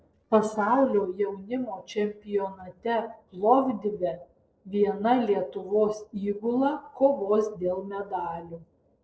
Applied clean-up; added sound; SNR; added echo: neural separator model SepFormer DNS4.